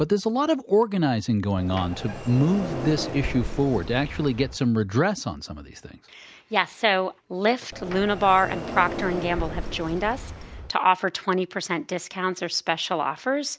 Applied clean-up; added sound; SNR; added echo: none; Sliding door; 12 dB; none.